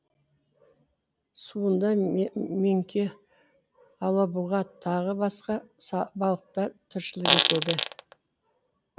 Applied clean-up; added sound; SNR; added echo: none; Fart; -4 dB; none.